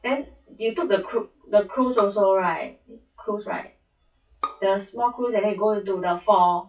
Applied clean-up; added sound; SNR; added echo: classical method WPE with log-MMSE.